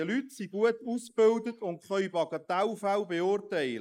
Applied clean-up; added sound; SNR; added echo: neural mask model Resemble Enhance denoiser.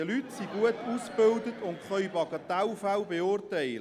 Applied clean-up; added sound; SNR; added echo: none; Crowd; 15 dB; none.